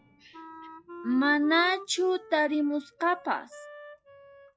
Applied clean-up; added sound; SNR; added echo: classical method log-MMSE.